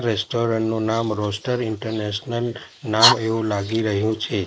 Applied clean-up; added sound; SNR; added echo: neural mask model Resemble Enhance denoiser.